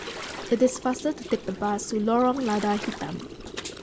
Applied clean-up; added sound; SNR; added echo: none; Gurgling; 11 dB; none.